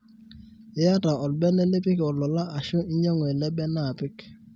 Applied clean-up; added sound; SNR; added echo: none; none; none; none.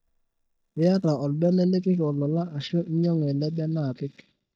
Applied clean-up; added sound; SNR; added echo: neural mask model DeepFilterNet 3.